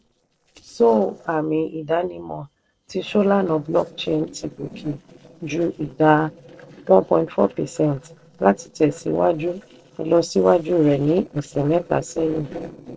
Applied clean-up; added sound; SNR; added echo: neural separator model SepFormer DNS4.